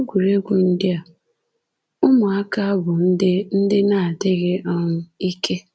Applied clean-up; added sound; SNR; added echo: none; none; none; none.